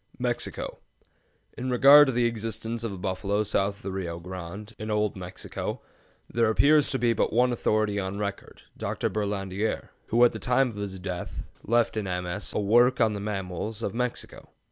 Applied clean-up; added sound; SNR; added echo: none; none; none; none.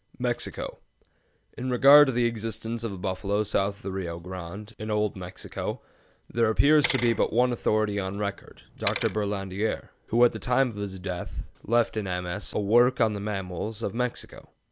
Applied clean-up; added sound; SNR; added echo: none; Bicycle; 12 dB; none.